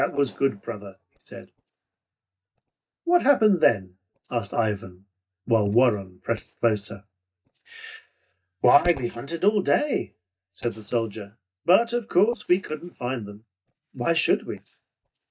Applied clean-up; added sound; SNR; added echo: neural mask model DeepFilterNet 3.